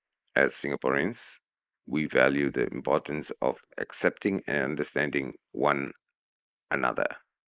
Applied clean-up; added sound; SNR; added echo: neural mask model Resemble Enhance denoiser.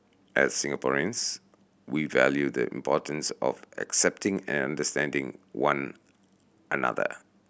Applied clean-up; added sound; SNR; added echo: none; none; none; none.